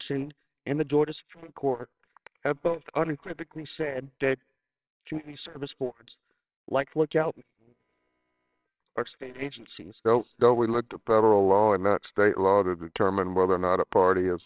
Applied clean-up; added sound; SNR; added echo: neural separator model SepFormer WHAMR!.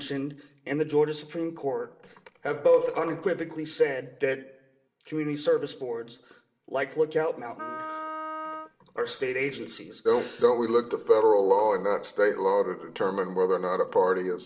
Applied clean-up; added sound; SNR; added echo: none; Wind instrument, woodwind instrument; 11 dB; reverberation time 0.5 s.